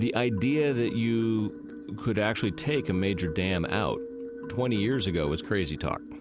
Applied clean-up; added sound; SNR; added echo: none; none; none; none.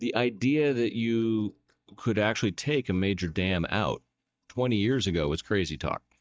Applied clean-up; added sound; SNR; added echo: neural mask model DeepFilterNet 3.